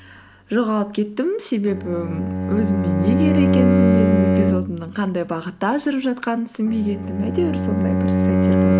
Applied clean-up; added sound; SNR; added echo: none; Bowed string instrument; -2 dB; none.